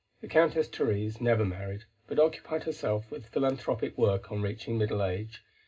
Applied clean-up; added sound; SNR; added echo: none; none; none; reverberation time 0.2 s.